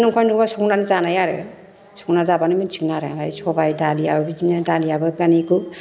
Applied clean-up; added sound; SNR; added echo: none; none; none; none.